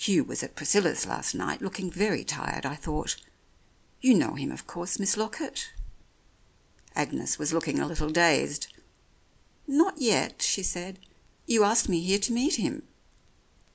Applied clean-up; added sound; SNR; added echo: none; none; none; none.